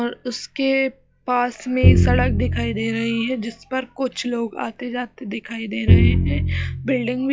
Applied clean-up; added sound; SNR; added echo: classical method log-MMSE.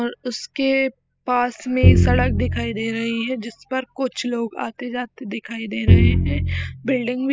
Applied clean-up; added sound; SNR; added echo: classical method spectral subtraction.